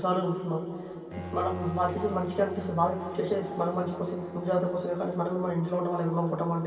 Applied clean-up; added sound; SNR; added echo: none; Bowed string instrument; 14 dB; reverberation time 2.6 s.